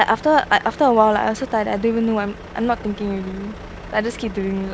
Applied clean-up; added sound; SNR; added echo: none; Truck; 16 dB; none.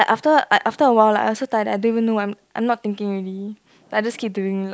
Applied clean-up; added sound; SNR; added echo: none; none; none; none.